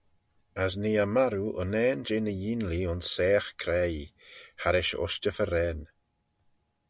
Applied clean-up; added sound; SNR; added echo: none; none; none; none.